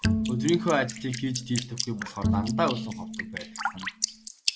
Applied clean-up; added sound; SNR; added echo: neural mask model RNNoise.